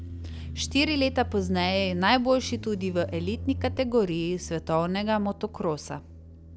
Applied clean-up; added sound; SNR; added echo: none; Motorcycle; 11 dB; none.